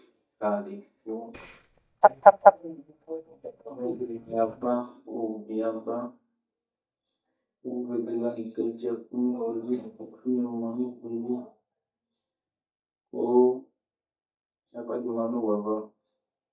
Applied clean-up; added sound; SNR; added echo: neural mask model DeepFilterNet 3.